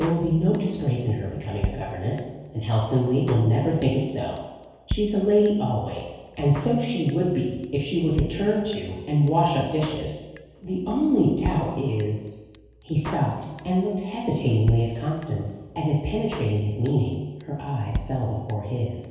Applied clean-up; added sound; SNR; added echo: none; Drum kit; 14 dB; reverberation time 1.2 s.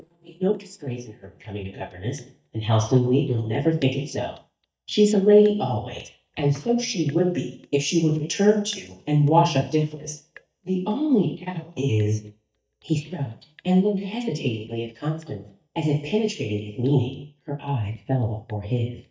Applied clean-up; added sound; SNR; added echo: neural mask model DeepFilterNet 3.